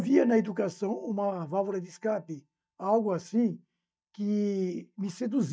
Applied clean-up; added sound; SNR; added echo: neural mask model DeepFilterNet 3.